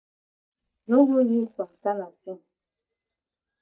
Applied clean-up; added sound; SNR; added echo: neural mask model DeepFilterNet 3.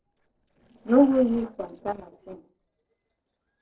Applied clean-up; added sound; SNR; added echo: neural separator model SepFormer DNS4.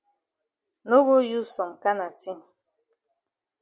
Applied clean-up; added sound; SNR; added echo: none; none; none; none.